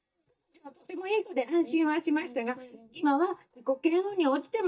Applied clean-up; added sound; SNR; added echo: neural mask model DeepFilterNet 3.